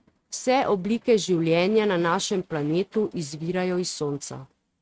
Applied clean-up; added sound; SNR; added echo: neural mask model RNNoise.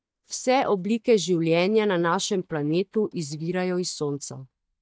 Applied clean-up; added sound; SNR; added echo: neural mask model DeepFilterNet 3.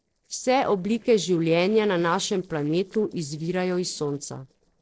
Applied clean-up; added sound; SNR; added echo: neural separator model SepFormer DNS4.